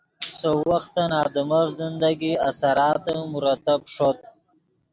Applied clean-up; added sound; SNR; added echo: none; none; none; none.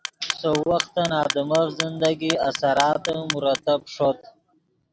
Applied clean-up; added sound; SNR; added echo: none; Clock; 10 dB; none.